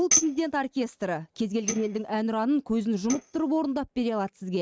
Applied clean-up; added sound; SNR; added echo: neural mask model RNNoise.